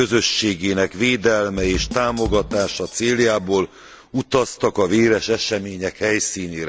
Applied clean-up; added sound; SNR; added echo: none; Bass drum / Snare drum; 12 dB; none.